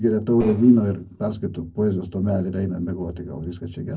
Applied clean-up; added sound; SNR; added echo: neural separator model SepFormer DNS4.